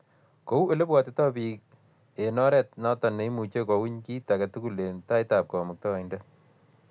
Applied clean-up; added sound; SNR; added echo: none; none; none; none.